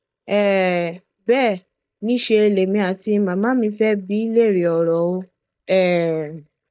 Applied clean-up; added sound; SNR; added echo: neural mask model DeepFilterNet 3.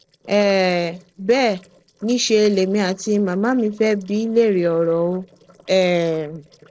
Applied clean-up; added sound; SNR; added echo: neural separator model SepFormer DNS4.